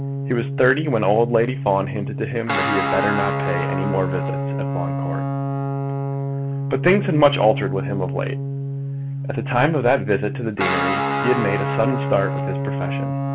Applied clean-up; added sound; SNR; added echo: none; Guitar; 1 dB; none.